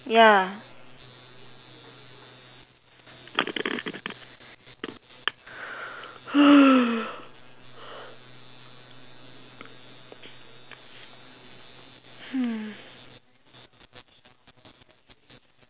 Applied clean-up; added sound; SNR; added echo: none; none; none; none.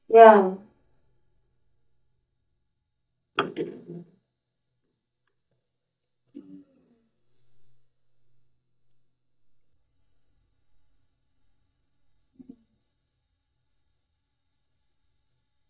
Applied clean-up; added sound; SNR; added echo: neural mask model DeepFilterNet 3.